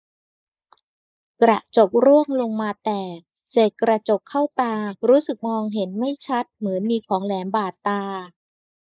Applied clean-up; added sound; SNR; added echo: neural mask model Resemble Enhance denoiser.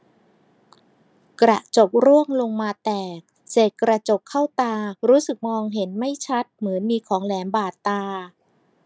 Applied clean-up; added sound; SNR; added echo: none; none; none; none.